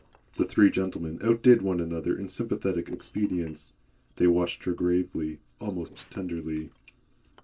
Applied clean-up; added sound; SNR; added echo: neural separator model SepFormer DNS4.